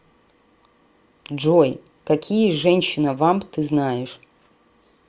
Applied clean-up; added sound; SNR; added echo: none; none; none; none.